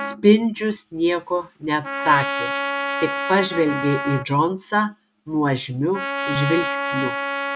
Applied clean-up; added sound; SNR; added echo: neural mask model RNNoise.